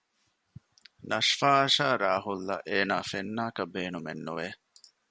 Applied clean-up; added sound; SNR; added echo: none; none; none; none.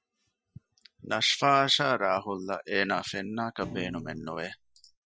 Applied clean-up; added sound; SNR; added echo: classical method Wiener filter.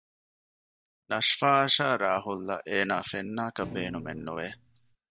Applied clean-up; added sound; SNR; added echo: neural mask model DeepFilterNet 3.